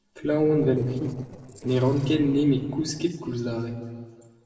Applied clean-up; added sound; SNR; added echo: neural separator model SepFormer DNS4.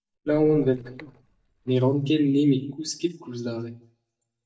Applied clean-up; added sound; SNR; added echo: neural mask model DeepFilterNet 3.